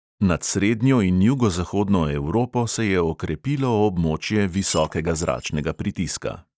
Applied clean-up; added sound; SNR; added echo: neural mask model DeepFilterNet 3.